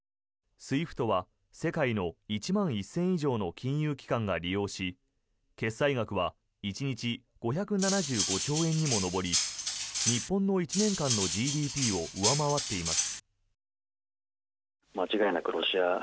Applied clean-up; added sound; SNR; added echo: none; Cutlery, silverware; 1 dB; none.